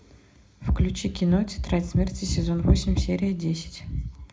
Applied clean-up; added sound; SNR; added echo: none; none; none; reverberation time 0.2 s.